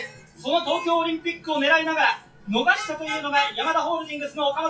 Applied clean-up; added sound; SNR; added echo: classical method WPE with log-MMSE.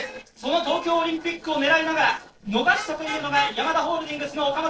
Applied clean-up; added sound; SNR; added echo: neural separator model SepFormer DNS4.